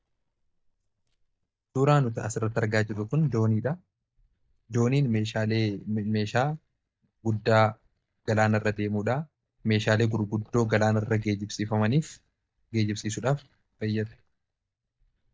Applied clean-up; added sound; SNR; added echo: neural mask model DeepFilterNet 3.